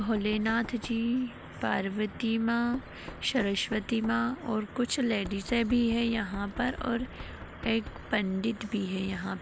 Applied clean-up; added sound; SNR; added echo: none; Knock; 16 dB; none.